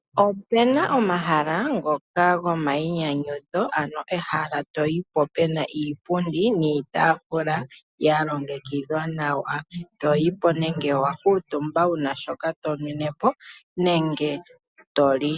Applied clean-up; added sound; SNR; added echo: none; none; none; none.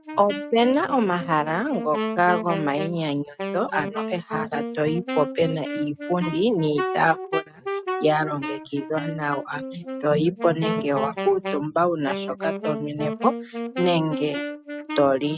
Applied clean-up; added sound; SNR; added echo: neural mask model RNNoise.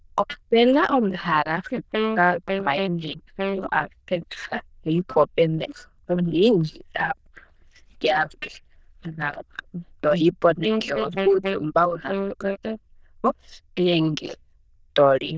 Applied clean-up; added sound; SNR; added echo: neural diffusion model UNIVERSE++.